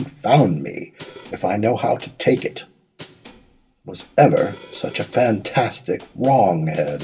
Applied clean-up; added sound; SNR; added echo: none; Snare drum; 19 dB; reverberation time 0.2 s.